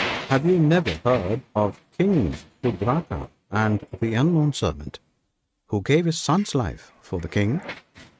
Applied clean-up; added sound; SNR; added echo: neural mask model RNNoise.